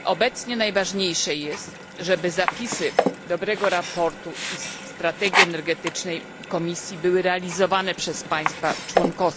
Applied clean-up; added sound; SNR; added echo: none; Sink (filling or washing); 4 dB; none.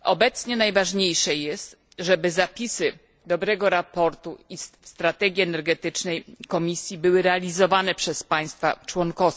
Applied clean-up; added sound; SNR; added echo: none; none; none; none.